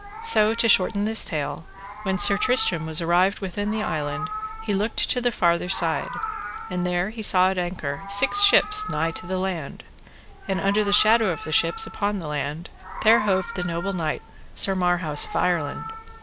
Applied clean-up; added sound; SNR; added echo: none; Meow; 12 dB; none.